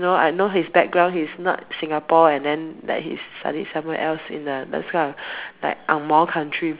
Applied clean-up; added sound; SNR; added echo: none; none; none; none.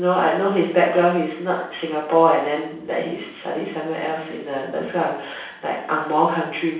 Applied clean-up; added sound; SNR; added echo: none; none; none; reverberation time 0.7 s.